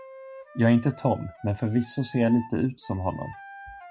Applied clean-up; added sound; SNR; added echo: none; Wind instrument, woodwind instrument; 19 dB; none.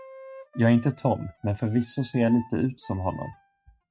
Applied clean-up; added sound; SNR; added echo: neural mask model RNNoise.